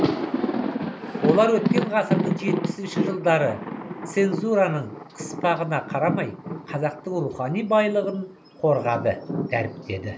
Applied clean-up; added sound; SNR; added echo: none; Thunder; 4 dB; none.